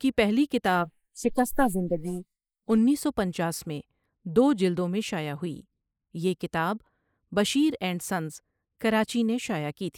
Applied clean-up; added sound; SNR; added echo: neural mask model Resemble Enhance denoiser.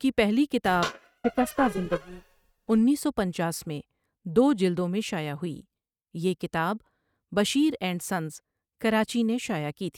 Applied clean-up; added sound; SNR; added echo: neural mask model RNNoise.